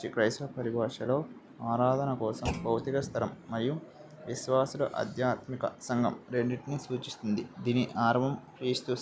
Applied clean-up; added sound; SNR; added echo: none; Thump, thud; 12 dB; none.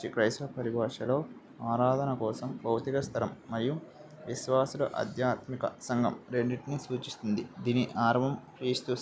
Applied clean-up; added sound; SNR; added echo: none; none; none; none.